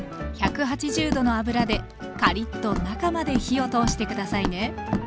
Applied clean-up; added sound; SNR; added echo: none; Walk, footsteps; 6 dB; none.